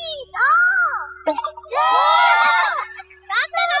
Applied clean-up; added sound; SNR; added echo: classical method spectral subtraction.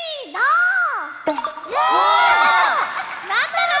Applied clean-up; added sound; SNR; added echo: none; none; none; none.